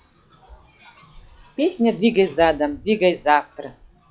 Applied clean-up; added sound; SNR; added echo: classical method log-MMSE.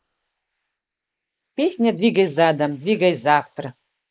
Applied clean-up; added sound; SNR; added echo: neural mask model Resemble Enhance denoiser.